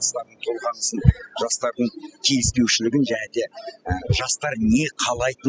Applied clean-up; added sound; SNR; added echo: classical method spectral subtraction.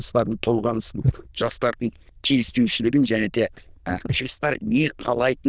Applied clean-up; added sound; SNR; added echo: neural diffusion model UNIVERSE++.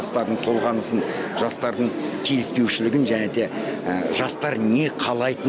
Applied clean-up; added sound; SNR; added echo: none; none; none; none.